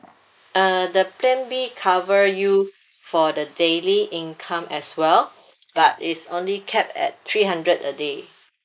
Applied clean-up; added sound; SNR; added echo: neural mask model Resemble Enhance denoiser.